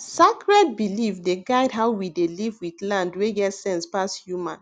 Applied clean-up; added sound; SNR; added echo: none; none; none; none.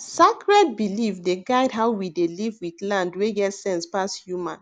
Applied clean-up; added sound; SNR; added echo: neural mask model Resemble Enhance denoiser.